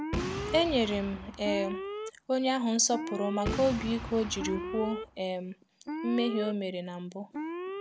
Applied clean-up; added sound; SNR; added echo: none; Alarm + Boom; 6 dB; none.